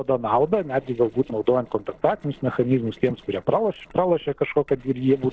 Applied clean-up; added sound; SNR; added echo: neural separator model SepFormer DNS4.